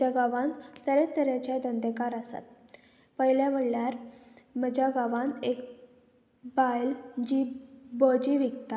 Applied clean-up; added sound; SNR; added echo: none; none; none; none.